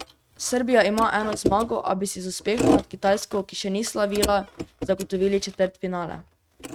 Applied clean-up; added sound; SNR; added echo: neural mask model RNNoise.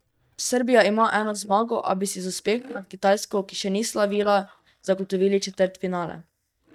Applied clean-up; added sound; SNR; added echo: neural mask model DeepFilterNet 3.